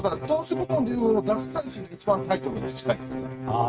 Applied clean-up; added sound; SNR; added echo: neural mask model RNNoise.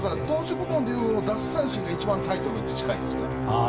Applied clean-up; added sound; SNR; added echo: none; Musical instrument; 2 dB; none.